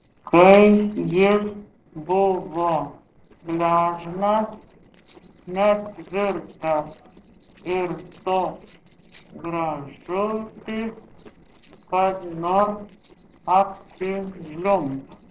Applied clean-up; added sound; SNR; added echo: neural separator model SepFormer DNS4.